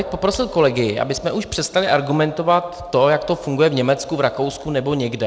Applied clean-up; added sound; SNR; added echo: none; none; none; none.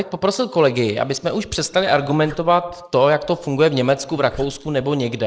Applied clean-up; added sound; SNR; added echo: neural mask model Resemble Enhance denoiser.